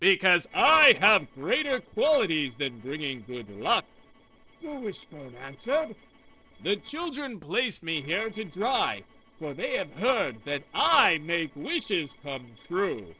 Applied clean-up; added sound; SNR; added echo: neural separator model SepFormer DNS4.